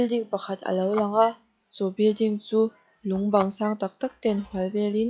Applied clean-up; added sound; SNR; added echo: classical method log-MMSE.